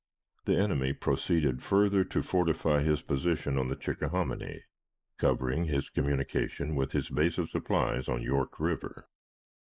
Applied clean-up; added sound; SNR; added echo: neural mask model Resemble Enhance denoiser.